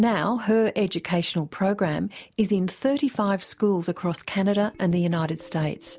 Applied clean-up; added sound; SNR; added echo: none; none; none; none.